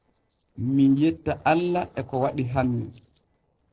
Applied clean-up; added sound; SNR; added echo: neural separator model SepFormer DNS4.